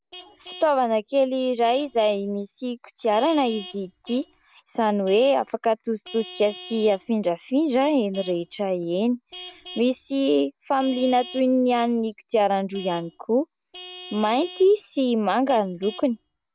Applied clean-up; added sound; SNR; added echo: none; Vehicle horn, car horn, honking / Truck; 20 dB; none.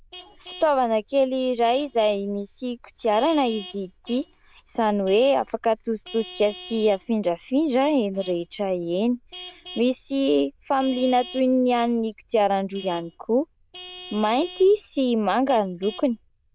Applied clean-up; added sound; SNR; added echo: neural diffusion model UNIVERSE++.